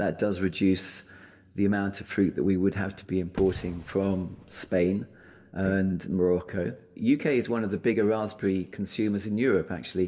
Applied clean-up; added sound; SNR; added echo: none; Fireworks; 17 dB; reverberation time 2.0 s.